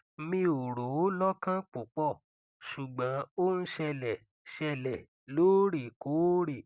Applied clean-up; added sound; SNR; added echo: none; none; none; none.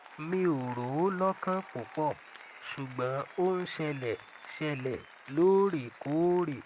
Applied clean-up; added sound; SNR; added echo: none; Applause; 19 dB; none.